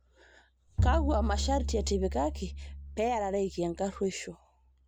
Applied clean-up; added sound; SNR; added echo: none; Bowed string instrument; 0 dB; none.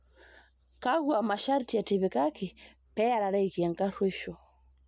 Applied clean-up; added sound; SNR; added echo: none; none; none; none.